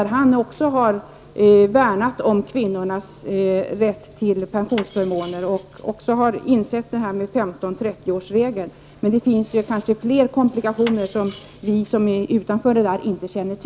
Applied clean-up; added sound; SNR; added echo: none; Cutlery, silverware; 18 dB; none.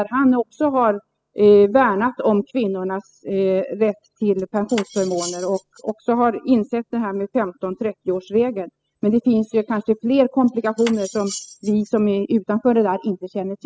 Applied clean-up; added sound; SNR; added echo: classical method spectral subtraction.